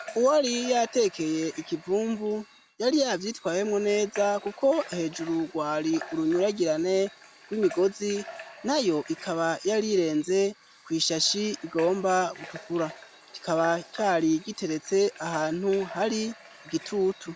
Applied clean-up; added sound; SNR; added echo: none; Water tap, faucet / Water; 19 dB; none.